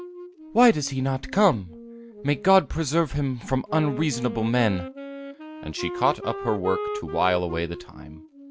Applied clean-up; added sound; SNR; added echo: none; Wind instrument, woodwind instrument; 12 dB; none.